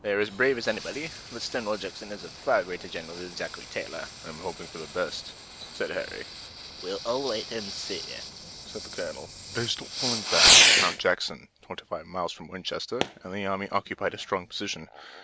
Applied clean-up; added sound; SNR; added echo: none; Fireworks; -2 dB; none.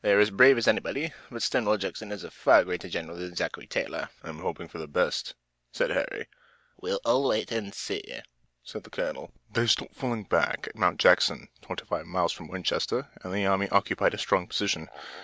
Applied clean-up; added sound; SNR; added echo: none; none; none; none.